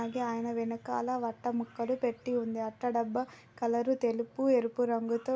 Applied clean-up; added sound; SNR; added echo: none; none; none; none.